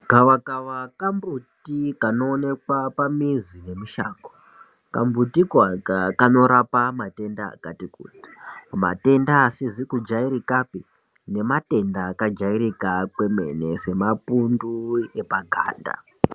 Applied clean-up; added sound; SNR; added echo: none; none; none; none.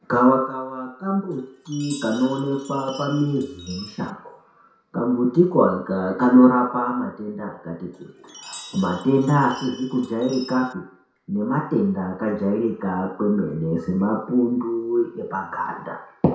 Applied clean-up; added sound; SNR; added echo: none; Chime; 19 dB; reverberation time 0.6 s.